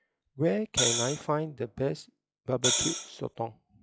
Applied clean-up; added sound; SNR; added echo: classical method log-MMSE.